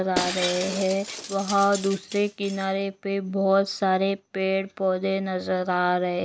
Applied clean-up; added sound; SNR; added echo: none; Shatter; 10 dB; none.